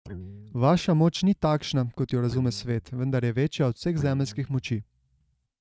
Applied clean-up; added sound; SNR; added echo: neural mask model RNNoise.